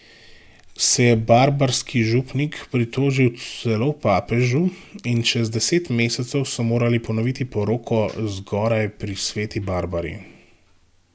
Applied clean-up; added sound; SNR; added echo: none; none; none; none.